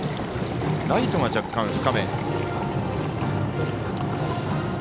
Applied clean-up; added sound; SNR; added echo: none; Liquid; 12 dB; none.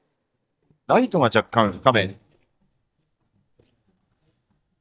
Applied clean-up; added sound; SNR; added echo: neural mask model DeepFilterNet 3.